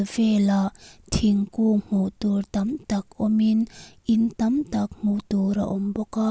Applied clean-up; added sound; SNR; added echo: none; none; none; none.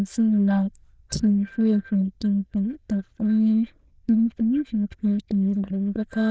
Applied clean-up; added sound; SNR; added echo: neural diffusion model UNIVERSE++.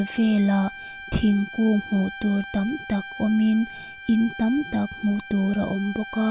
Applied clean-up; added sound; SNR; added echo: none; Bowed string instrument; 14 dB; none.